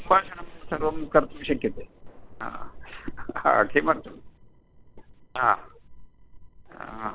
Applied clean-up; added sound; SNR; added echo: neural separator model SepFormer WHAM!.